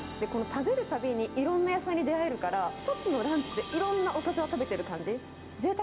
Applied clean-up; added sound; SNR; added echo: none; none; none; none.